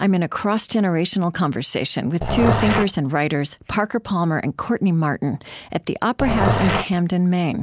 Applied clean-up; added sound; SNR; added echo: none; Growling; 1 dB; none.